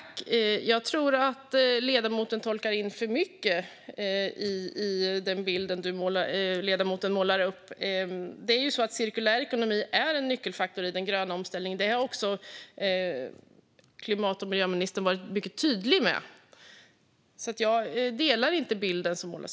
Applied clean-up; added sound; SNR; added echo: none; none; none; none.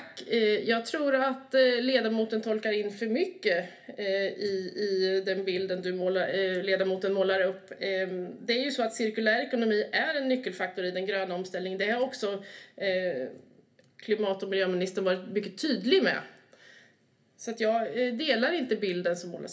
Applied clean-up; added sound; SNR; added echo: none; none; none; reverberation time 0.3 s.